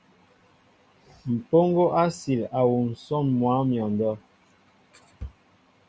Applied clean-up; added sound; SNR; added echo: none; none; none; none.